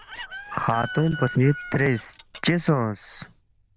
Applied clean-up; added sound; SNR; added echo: neural diffusion model UNIVERSE++.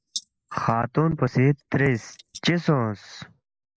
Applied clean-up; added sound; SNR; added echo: neural mask model Resemble Enhance denoiser.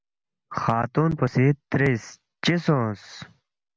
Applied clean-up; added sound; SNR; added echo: none; none; none; none.